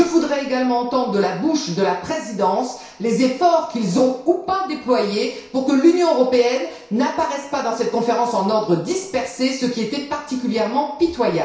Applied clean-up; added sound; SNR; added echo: none; none; none; reverberation time 0.6 s.